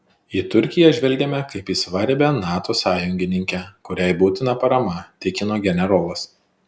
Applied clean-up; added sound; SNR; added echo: none; none; none; none.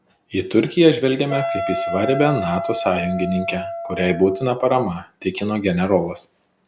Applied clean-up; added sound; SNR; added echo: none; Wind instrument, woodwind instrument; 6 dB; none.